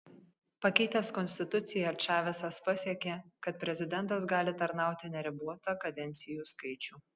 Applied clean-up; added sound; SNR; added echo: none; none; none; none.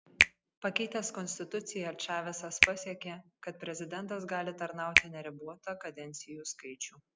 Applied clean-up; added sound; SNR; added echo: none; Finger snapping; -3 dB; none.